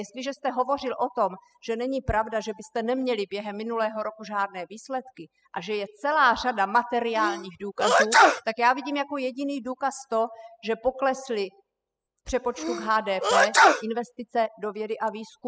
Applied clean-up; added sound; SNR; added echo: classical method spectral subtraction.